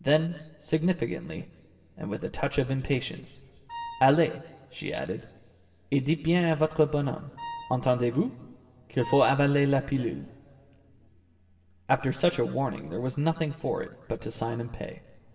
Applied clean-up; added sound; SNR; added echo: none; Wind instrument, woodwind instrument; 13 dB; reverberation time 2.8 s.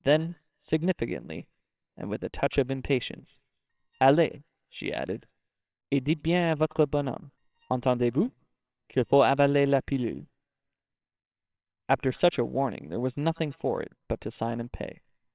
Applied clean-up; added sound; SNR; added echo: neural separator model SepFormer WHAMR!.